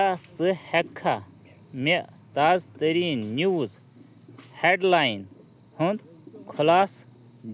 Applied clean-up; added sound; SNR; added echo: none; none; none; none.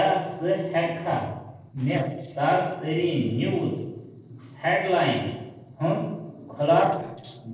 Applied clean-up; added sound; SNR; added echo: neural separator model SepFormer DNS4.